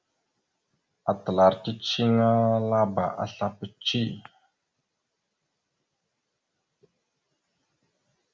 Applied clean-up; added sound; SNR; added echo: none; none; none; none.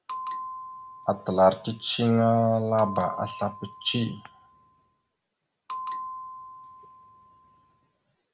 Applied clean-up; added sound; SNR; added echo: none; Bell; 12 dB; none.